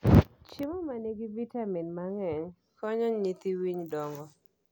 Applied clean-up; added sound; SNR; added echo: none; none; none; none.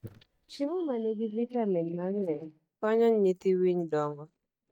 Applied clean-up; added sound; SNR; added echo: neural mask model DeepFilterNet 3.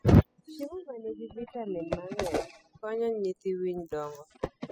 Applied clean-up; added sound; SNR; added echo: classical method spectral subtraction.